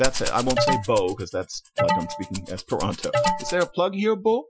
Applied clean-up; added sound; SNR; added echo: classical method Wiener filter.